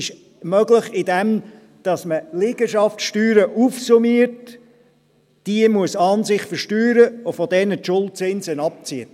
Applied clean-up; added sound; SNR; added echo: none; none; none; none.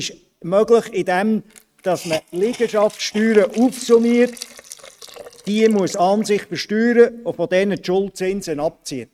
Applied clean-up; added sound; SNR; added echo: neural mask model RNNoise.